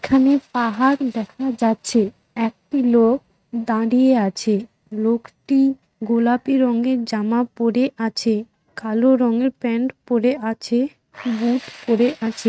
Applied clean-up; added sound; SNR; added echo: neural mask model RNNoise.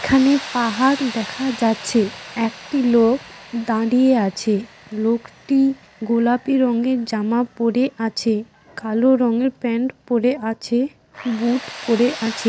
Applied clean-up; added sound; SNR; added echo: none; Tools; 18 dB; none.